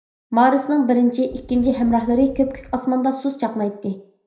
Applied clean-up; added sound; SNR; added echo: none; Wind; 18 dB; reverberation time 0.5 s.